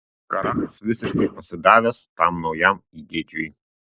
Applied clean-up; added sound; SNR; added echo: neural mask model Resemble Enhance denoiser.